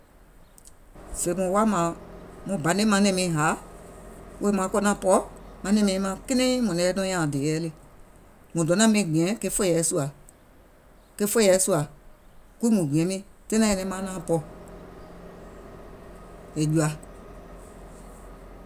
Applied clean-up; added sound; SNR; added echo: none; Train; 19 dB; none.